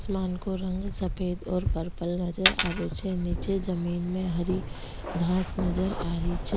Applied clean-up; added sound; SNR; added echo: none; Coin (dropping) + Keys jangling; 2 dB; none.